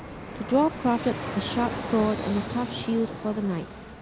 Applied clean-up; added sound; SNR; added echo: none; Fixed-wing aircraft, airplane; 7 dB; none.